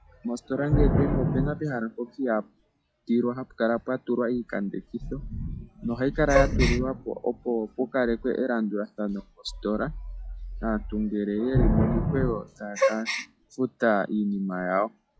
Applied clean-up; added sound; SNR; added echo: classical method log-MMSE.